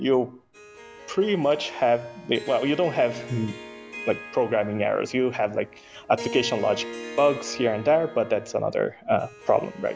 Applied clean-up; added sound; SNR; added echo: none; Harp; 15 dB; none.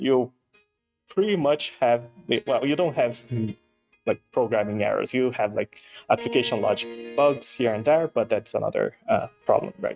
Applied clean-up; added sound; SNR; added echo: neural mask model RNNoise.